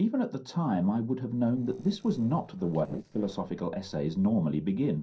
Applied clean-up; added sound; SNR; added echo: neural separator model SepFormer DNS4.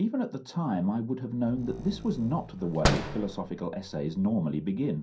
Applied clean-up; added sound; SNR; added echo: none; Slam; 4 dB; reverberation time 0.3 s.